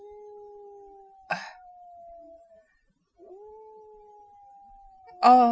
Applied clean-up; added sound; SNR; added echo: classical method Wiener filter.